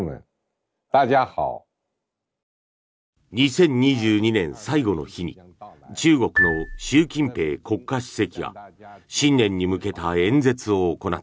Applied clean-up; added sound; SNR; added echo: none; Marimba, xylophone; 5 dB; none.